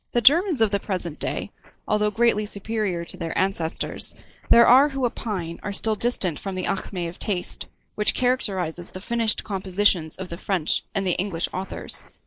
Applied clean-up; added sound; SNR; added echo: neural mask model Resemble Enhance denoiser.